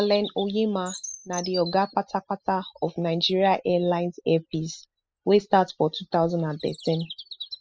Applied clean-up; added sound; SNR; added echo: classical method spectral subtraction.